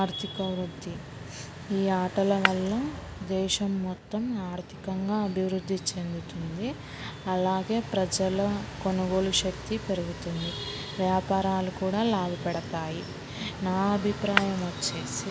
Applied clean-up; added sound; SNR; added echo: none; Shatter; 2 dB; none.